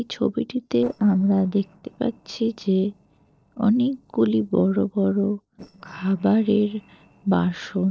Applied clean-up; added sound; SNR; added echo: neural separator model SepFormer DNS4.